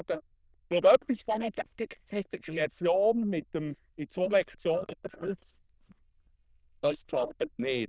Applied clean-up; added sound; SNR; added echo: neural diffusion model UNIVERSE++.